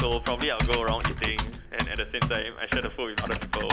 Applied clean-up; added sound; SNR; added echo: none; Typing; 0 dB; none.